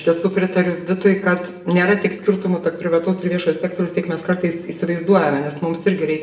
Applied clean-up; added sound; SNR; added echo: none; none; none; reverberation time 0.8 s.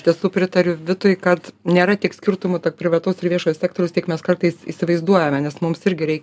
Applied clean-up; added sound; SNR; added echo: none; none; none; none.